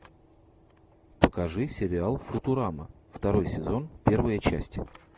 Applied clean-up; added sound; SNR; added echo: none; none; none; none.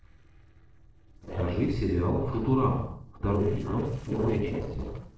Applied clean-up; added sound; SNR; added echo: neural separator model SepFormer DNS4.